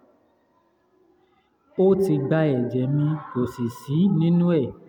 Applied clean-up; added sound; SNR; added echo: none; none; none; none.